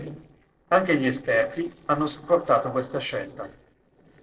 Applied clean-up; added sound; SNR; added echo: neural separator model SepFormer DNS4.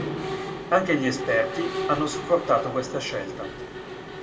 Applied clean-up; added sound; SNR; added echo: none; Mechanisms; 6 dB; reverberation time 1.2 s.